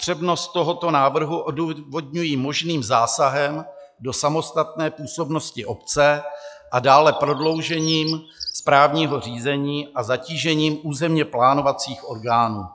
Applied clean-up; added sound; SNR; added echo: classical method log-MMSE.